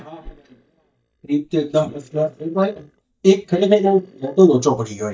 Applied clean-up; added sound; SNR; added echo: neural mask model DeepFilterNet 3.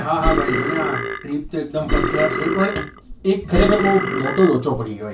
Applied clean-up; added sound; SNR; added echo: none; Burping, eructation; 2 dB; reverberation time 0.2 s.